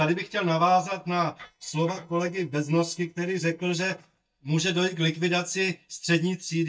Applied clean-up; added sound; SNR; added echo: neural mask model DeepFilterNet 3.